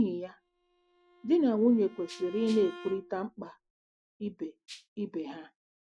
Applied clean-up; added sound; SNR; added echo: none; Rattle (instrument) + Bowed string instrument; 18 dB; none.